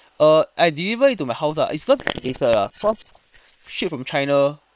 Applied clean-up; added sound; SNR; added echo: neural separator model SepFormer WHAM!.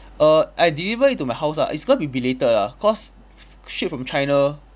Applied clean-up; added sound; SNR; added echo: none; none; none; none.